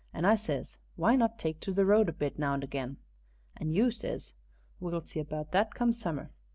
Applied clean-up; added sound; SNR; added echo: none; none; none; none.